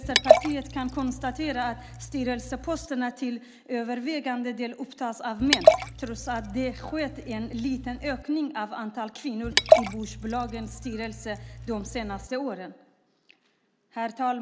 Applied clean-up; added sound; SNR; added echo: none; Liquid; -5 dB; none.